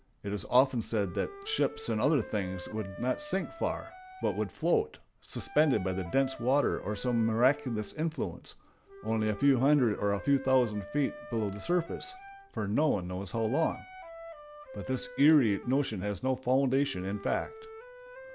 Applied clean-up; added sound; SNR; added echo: none; Wind instrument, woodwind instrument; 17 dB; none.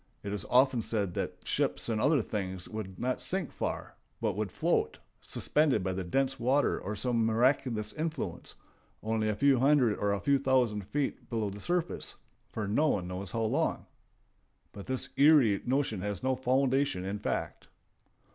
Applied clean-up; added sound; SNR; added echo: none; none; none; none.